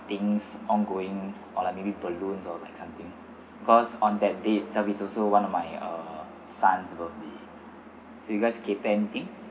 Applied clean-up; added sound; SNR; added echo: none; none; none; none.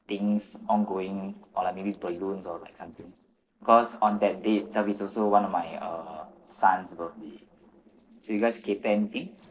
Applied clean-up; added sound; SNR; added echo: neural separator model SepFormer DNS4.